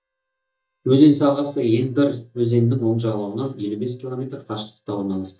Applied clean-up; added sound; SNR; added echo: neural mask model DeepFilterNet 3.